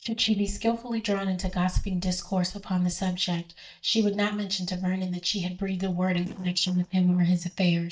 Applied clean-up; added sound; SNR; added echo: neural mask model DeepFilterNet 3.